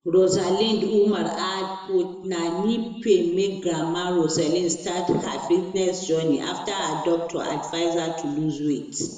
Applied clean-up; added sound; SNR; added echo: none; none; none; reverberation time 1.1 s.